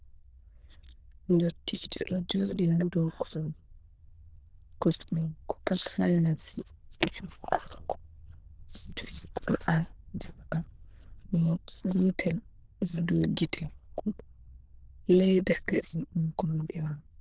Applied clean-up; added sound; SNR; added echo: neural diffusion model UNIVERSE++.